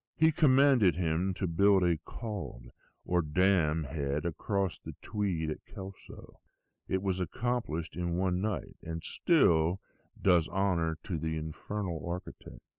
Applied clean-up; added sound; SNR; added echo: none; none; none; none.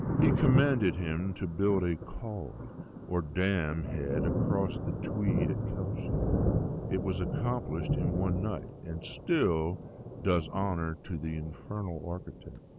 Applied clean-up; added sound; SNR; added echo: none; Thunder; 1 dB; none.